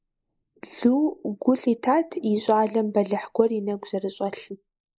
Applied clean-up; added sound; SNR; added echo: neural mask model Resemble Enhance denoiser.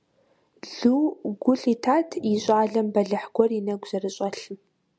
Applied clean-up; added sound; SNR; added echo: none; none; none; none.